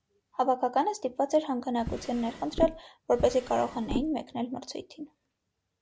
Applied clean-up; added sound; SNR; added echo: none; Drawer open or close; 7 dB; none.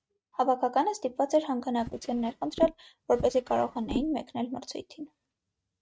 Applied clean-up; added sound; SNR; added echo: neural mask model RNNoise.